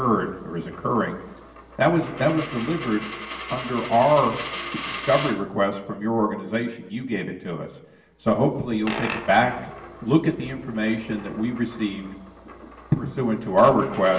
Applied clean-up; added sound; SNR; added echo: none; Coin (dropping); 14 dB; reverberation time 0.9 s.